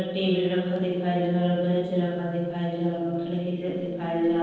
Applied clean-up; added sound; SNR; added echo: neural separator model SepFormer DNS4.